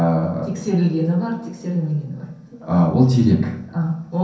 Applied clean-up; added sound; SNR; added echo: none; none; none; reverberation time 0.6 s.